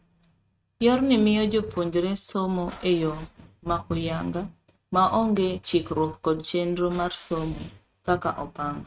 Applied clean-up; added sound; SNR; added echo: neural mask model RNNoise.